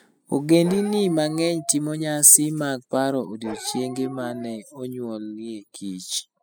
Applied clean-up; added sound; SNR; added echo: classical method spectral subtraction.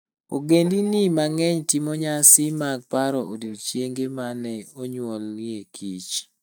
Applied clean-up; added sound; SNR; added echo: neural mask model DeepFilterNet 3.